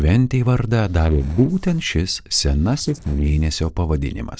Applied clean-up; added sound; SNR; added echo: neural separator model SepFormer DNS4.